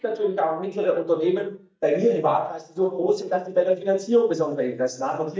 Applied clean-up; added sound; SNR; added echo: neural mask model DeepFilterNet 3.